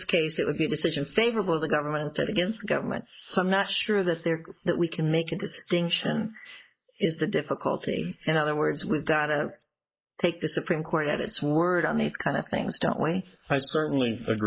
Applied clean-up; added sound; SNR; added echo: neural mask model Resemble Enhance denoiser.